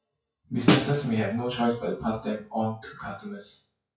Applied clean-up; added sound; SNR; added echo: classical method WPE with log-MMSE.